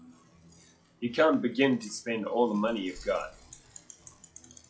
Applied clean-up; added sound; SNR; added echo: classical method log-MMSE.